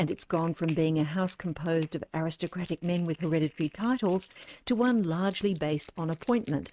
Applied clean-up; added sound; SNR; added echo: neural mask model RNNoise.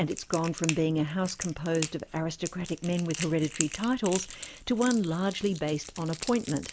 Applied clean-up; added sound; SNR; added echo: none; Crackle; 10 dB; none.